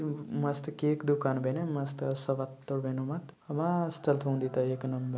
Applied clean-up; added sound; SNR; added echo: none; none; none; none.